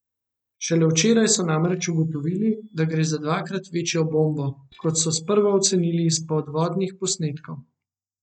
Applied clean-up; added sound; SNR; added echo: neural mask model DeepFilterNet 3.